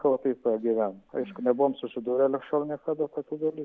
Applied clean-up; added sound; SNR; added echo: none; none; none; none.